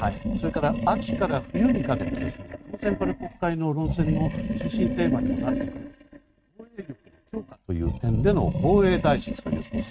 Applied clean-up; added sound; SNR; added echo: neural mask model RNNoise.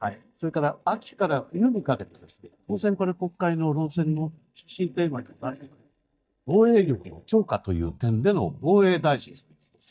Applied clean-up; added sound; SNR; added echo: neural mask model DeepFilterNet 3.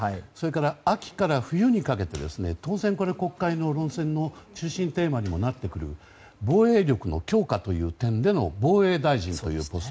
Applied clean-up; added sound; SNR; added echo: none; none; none; none.